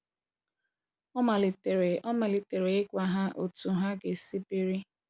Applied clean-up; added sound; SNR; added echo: none; none; none; none.